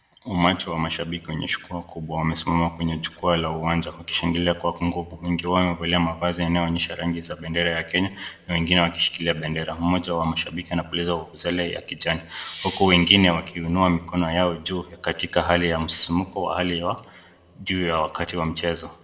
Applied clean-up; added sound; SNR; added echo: none; none; none; reverberation time 1.8 s.